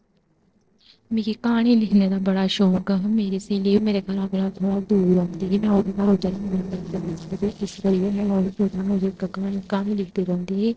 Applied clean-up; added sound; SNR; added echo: neural separator model SepFormer DNS4.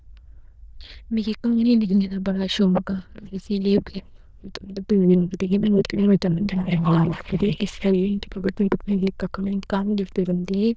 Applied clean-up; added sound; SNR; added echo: neural diffusion model UNIVERSE++.